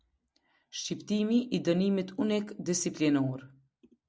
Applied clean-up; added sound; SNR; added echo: none; none; none; none.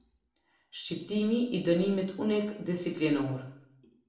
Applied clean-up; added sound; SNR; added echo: none; none; none; reverberation time 0.7 s.